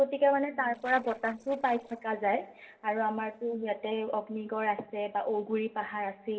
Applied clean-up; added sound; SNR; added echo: neural separator model SepFormer DNS4.